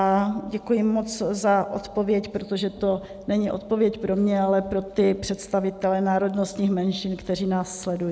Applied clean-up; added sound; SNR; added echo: none; none; none; none.